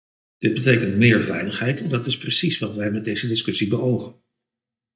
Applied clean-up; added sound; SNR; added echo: neural mask model DeepFilterNet 3.